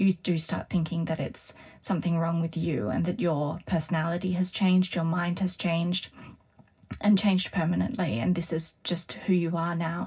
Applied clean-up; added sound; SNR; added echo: none; none; none; reverberation time 0.4 s.